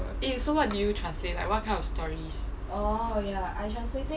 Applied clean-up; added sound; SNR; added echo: none; none; none; none.